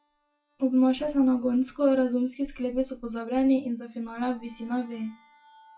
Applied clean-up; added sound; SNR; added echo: classical method WPE with log-MMSE.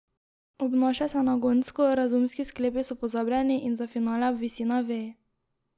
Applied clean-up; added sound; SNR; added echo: none; none; none; none.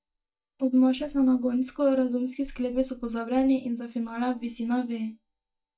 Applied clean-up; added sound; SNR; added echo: neural mask model DeepFilterNet 3.